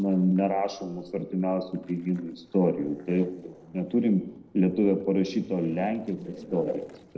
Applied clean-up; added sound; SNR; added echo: neural separator model SepFormer DNS4.